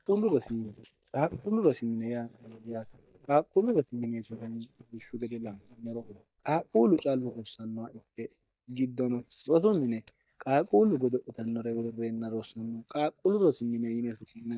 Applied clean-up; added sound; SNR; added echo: neural mask model DeepFilterNet 3.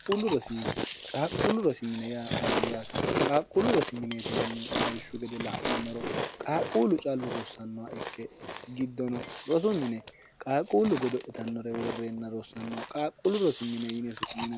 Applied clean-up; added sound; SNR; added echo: none; Chewing, mastication + Fart; 4 dB; none.